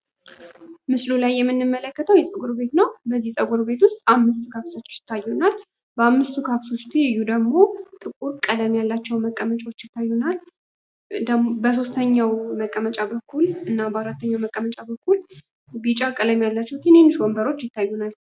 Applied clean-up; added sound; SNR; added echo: none; none; none; none.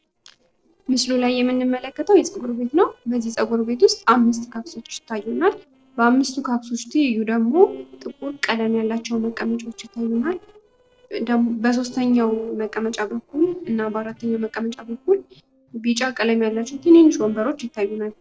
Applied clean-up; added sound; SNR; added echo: neural separator model SepFormer DNS4.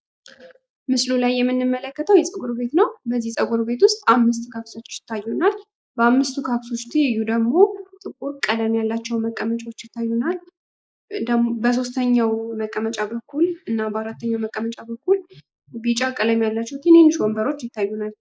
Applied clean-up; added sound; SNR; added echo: neural mask model Resemble Enhance denoiser.